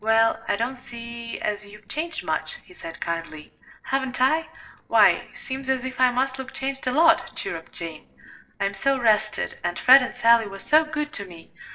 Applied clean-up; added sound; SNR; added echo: neural separator model SepFormer DNS4.